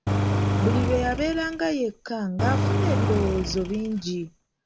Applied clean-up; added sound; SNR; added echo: none; Engine; -2 dB; none.